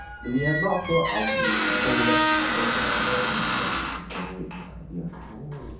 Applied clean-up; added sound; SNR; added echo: none; Squeak; -4 dB; reverberation time 0.6 s.